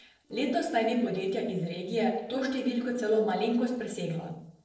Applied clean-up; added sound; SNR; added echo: neural separator model SepFormer DNS4.